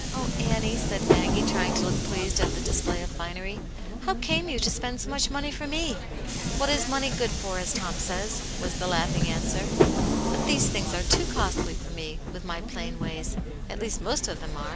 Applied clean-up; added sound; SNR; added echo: none; Subway, metro, underground; -3 dB; none.